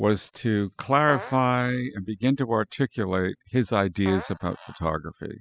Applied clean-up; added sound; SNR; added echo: classical method spectral subtraction.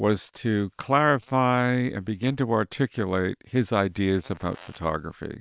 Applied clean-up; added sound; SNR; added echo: neural separator model SepFormer WHAM!.